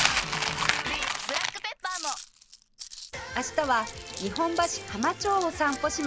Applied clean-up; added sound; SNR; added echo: none; Coin (dropping); 4 dB; none.